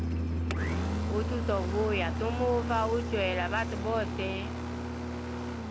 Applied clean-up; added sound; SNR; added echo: none; Piano + Engine; -1 dB; none.